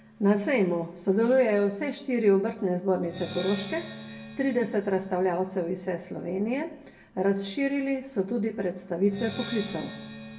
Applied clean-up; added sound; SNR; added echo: none; Percussion; 17 dB; reverberation time 0.2 s.